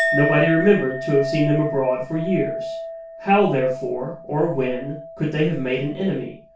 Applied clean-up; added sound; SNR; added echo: none; Chink, clink; 7 dB; reverberation time 0.3 s.